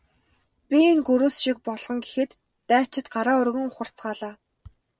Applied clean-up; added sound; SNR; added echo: none; none; none; none.